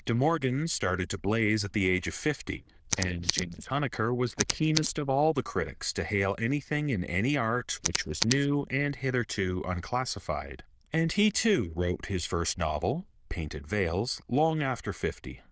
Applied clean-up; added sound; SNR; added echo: neural diffusion model UNIVERSE++.